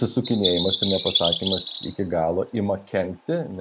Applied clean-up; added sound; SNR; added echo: none; Bird vocalization, bird call, bird song; 4 dB; none.